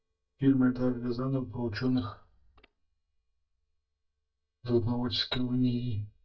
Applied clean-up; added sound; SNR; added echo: neural mask model DeepFilterNet 3.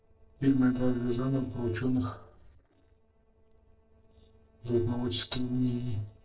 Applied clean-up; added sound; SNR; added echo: neural separator model SepFormer DNS4.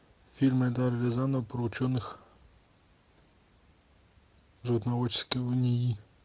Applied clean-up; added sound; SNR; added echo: none; none; none; none.